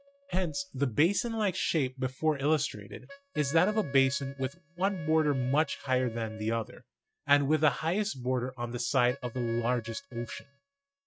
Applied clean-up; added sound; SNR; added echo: neural mask model RNNoise.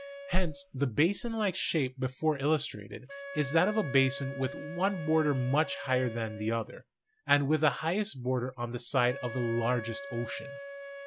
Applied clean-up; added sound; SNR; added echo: none; Wind instrument, woodwind instrument; 14 dB; none.